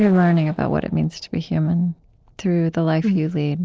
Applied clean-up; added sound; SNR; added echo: neural separator model SepFormer DNS4.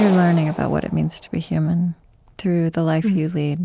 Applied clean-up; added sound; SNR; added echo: none; Clapping; 16 dB; none.